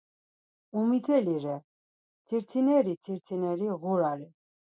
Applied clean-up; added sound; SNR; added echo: none; none; none; none.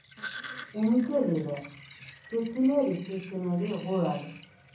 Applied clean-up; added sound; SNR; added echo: none; Sink (filling or washing); 16 dB; reverberation time 0.6 s.